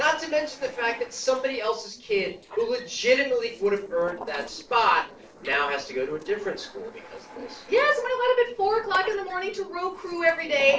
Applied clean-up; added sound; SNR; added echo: neural separator model SepFormer DNS4.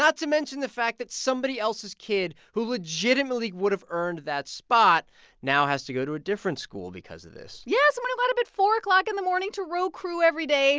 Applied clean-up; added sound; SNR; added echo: none; none; none; none.